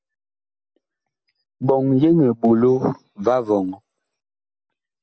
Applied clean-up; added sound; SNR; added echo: none; none; none; none.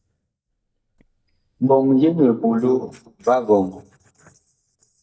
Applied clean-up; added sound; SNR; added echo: neural mask model DeepFilterNet 3.